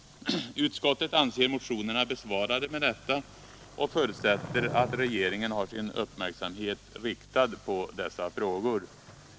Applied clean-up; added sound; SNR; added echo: none; Skateboard; 16 dB; none.